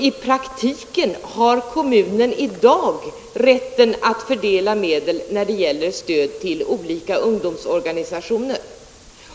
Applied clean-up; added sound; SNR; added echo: none; none; none; none.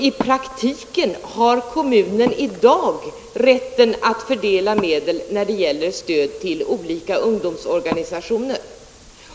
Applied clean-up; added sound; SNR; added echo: none; Wood; 16 dB; none.